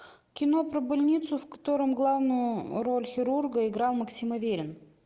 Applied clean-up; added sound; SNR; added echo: none; none; none; none.